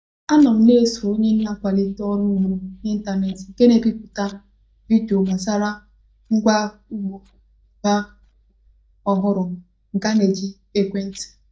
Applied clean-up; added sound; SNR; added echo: neural mask model DeepFilterNet 3.